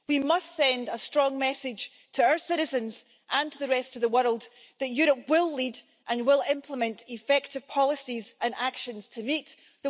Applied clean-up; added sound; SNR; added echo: none; none; none; none.